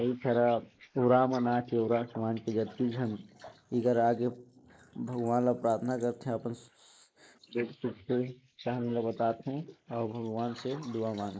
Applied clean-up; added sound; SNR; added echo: neural mask model Resemble Enhance denoiser.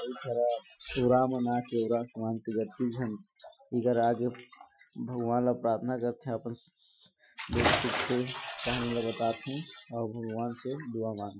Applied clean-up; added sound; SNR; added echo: classical method Wiener filter.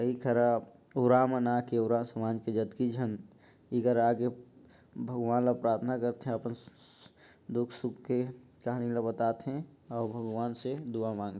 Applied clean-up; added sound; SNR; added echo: none; none; none; none.